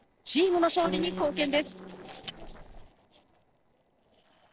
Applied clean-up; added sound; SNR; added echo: neural separator model SepFormer DNS4.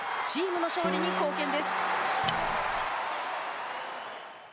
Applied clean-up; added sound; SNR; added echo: none; Piano + Wood; 9 dB; none.